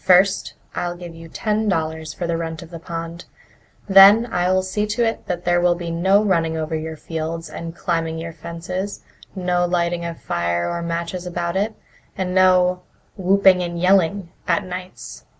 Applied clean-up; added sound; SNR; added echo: none; none; none; none.